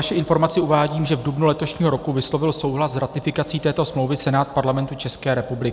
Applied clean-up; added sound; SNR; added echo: none; none; none; none.